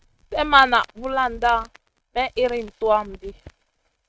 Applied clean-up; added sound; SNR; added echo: neural mask model RNNoise.